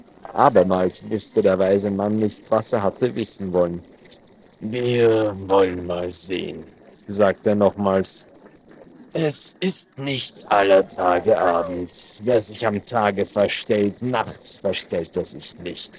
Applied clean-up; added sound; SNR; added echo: neural separator model SepFormer DNS4.